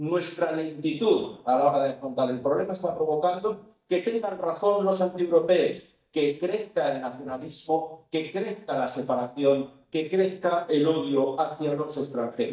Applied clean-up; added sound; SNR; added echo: neural mask model DeepFilterNet 3.